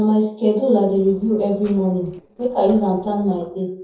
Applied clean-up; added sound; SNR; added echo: neural separator model SepFormer DNS4.